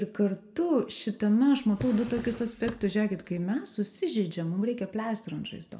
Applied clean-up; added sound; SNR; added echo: none; Drawer open or close; 14 dB; reverberation time 0.6 s.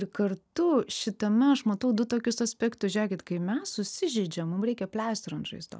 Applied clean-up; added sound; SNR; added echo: none; none; none; none.